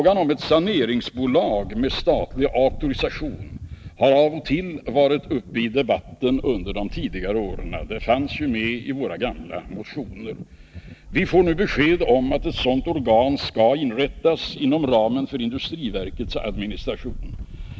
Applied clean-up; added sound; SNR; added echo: none; Wind; 13 dB; none.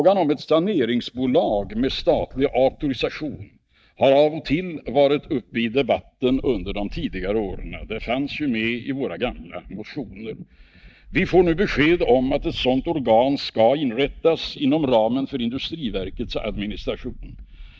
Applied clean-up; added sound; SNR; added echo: neural mask model DeepFilterNet 3.